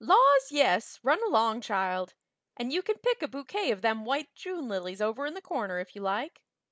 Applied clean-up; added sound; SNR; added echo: none; none; none; none.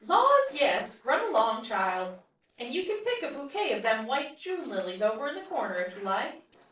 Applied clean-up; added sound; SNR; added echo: neural separator model SepFormer DNS4.